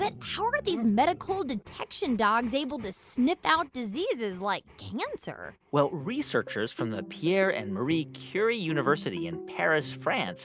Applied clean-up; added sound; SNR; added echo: none; none; none; none.